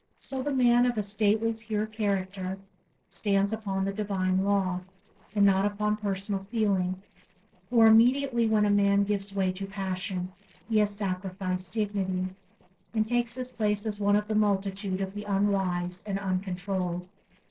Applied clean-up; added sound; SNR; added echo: neural separator model SepFormer DNS4.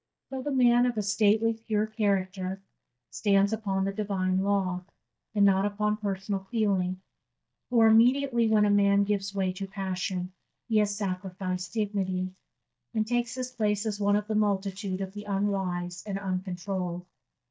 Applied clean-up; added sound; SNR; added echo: neural mask model DeepFilterNet 3.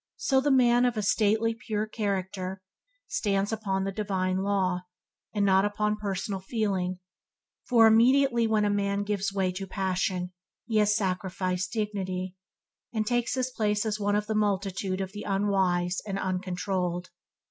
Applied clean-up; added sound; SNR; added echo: none; none; none; none.